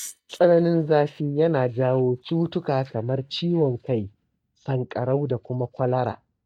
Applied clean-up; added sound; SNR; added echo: neural mask model DeepFilterNet 3.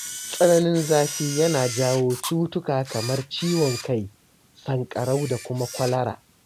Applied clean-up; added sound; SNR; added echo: none; Camera; 12 dB; none.